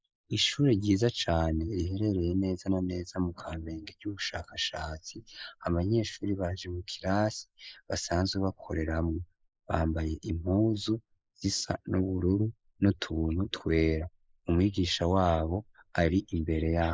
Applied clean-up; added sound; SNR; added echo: neural mask model Resemble Enhance denoiser.